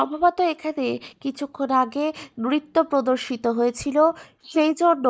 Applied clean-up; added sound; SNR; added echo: neural mask model Resemble Enhance denoiser.